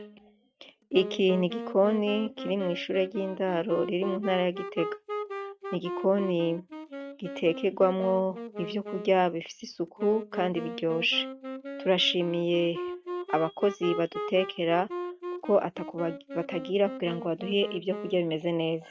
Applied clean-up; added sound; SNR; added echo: neural mask model RNNoise.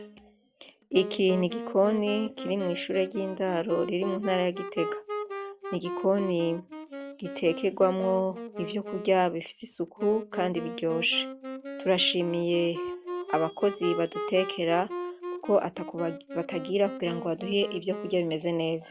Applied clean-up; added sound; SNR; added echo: none; Wind instrument, woodwind instrument; 9 dB; none.